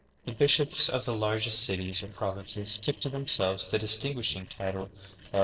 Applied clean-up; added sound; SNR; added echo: neural separator model SepFormer DNS4.